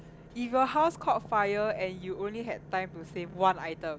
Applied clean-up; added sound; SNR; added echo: none; Engine / Boat, Water vehicle; 17 dB; none.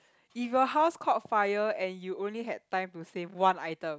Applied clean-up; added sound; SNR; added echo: none; none; none; none.